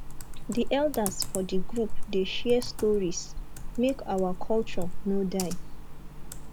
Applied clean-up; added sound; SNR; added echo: none; Computer keyboard; 0 dB; none.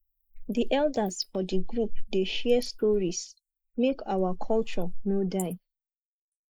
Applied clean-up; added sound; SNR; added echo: neural mask model Resemble Enhance denoiser.